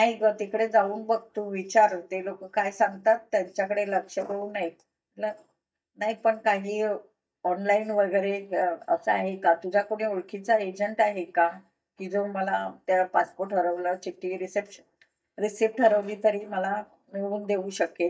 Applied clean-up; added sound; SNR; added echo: neural mask model DeepFilterNet 3.